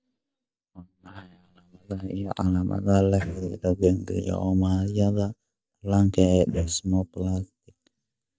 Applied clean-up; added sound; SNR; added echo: neural mask model DeepFilterNet 3.